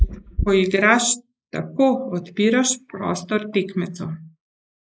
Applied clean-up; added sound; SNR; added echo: neural mask model Resemble Enhance denoiser.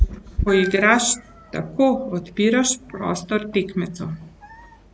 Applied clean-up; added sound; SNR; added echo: none; Meow; 8 dB; none.